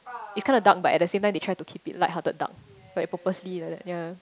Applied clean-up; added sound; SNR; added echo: none; none; none; none.